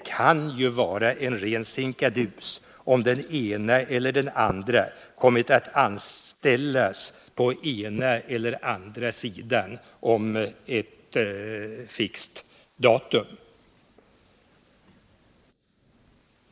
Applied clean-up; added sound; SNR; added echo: neural mask model Resemble Enhance denoiser.